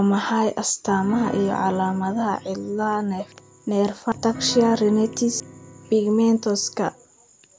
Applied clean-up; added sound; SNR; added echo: none; Piano; 15 dB; none.